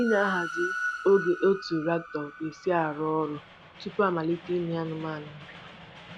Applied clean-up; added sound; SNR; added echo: none; Train; 10 dB; none.